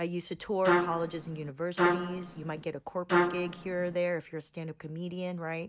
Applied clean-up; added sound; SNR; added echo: none; Trumpet; -4 dB; none.